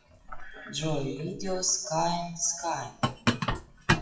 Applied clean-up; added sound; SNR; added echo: classical method WPE with log-MMSE.